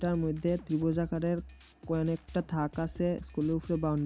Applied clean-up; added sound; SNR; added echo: none; Drum kit; 17 dB; none.